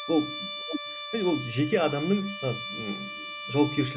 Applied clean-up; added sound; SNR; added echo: none; Trumpet; 7 dB; none.